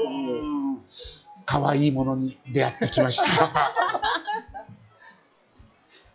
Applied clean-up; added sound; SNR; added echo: classical method log-MMSE.